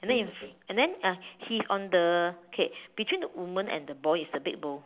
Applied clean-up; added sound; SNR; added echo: none; none; none; none.